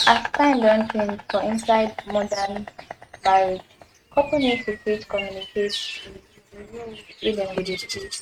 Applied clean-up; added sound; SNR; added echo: neural mask model RNNoise.